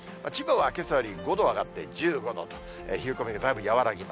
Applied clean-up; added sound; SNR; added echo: none; none; none; none.